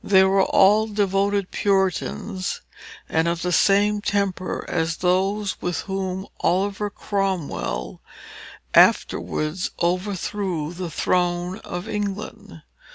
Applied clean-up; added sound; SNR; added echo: none; none; none; none.